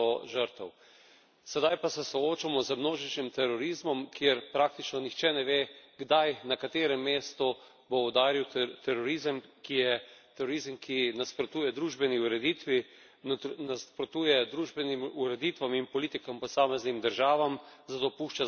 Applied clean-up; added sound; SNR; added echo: none; none; none; none.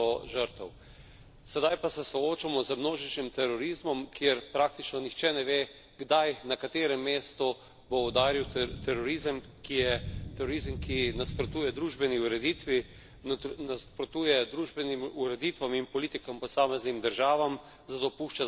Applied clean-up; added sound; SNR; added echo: none; Thunder / Rain; 15 dB; none.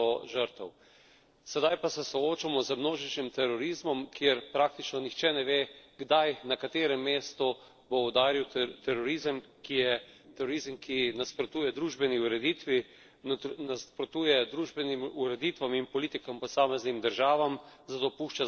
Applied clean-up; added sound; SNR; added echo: neural separator model SepFormer DNS4.